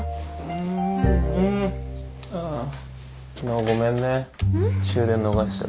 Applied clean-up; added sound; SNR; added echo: none; none; none; none.